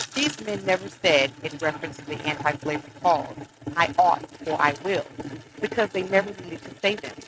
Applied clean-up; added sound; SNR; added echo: neural mask model RNNoise.